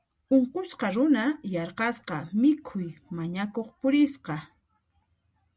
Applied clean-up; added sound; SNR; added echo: none; none; none; none.